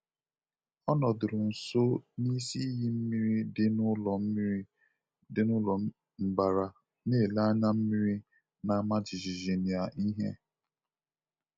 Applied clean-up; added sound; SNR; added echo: none; none; none; none.